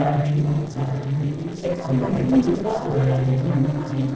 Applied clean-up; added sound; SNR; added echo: neural separator model SepFormer DNS4.